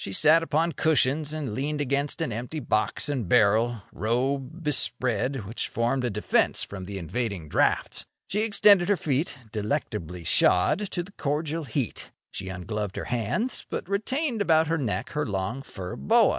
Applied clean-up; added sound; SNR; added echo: none; none; none; none.